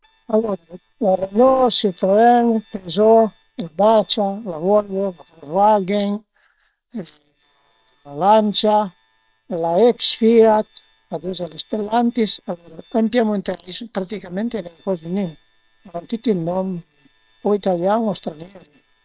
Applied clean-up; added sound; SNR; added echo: neural separator model SepFormer WHAM!.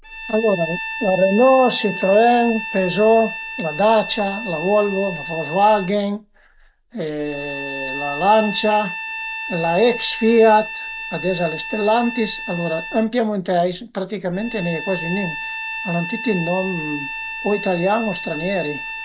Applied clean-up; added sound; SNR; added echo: none; Bowed string instrument; 10 dB; none.